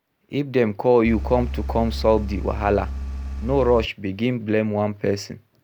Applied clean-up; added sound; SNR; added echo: none; Engine; 6 dB; none.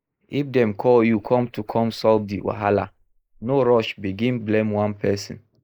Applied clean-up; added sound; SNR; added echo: neural mask model Resemble Enhance denoiser.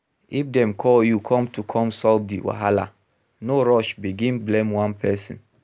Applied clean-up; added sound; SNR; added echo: none; none; none; none.